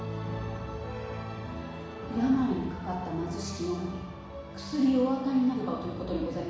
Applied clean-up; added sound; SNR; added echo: none; none; none; reverberation time 1.1 s.